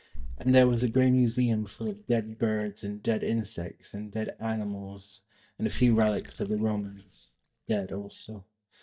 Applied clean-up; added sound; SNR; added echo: neural mask model DeepFilterNet 3.